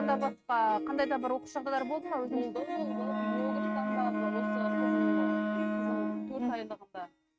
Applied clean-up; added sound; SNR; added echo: neural mask model RNNoise.